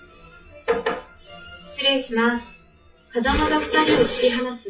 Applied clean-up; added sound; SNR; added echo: classical method WPE with log-MMSE.